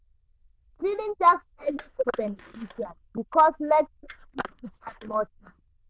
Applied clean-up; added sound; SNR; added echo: neural diffusion model UNIVERSE++.